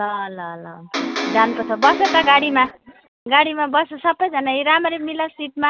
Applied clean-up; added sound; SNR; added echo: none; Electric guitar; 6 dB; none.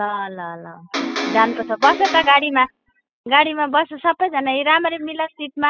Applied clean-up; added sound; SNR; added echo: classical method spectral subtraction.